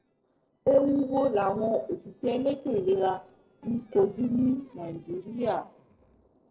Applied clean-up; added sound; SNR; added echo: neural separator model SepFormer DNS4.